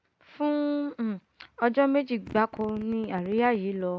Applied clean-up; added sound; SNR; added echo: none; Fart; 19 dB; none.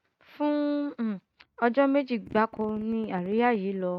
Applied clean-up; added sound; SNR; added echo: neural mask model RNNoise.